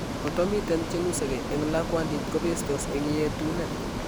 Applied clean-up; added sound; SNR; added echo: none; Ocean; 2 dB; none.